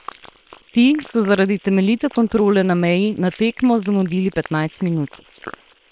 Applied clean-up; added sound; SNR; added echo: neural separator model SepFormer WHAM!.